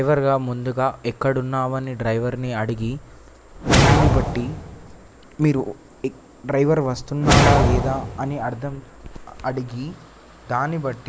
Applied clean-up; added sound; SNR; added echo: none; Whoosh, swoosh, swish; -3 dB; none.